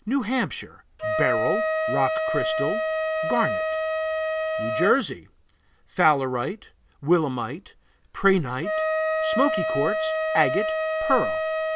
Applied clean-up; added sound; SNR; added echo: none; Wind instrument, woodwind instrument; 0 dB; none.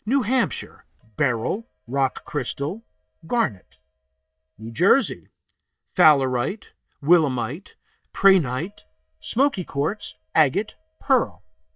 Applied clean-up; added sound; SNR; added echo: neural mask model DeepFilterNet 3.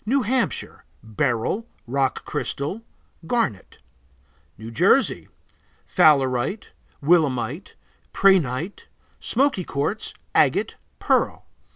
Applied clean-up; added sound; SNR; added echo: none; none; none; none.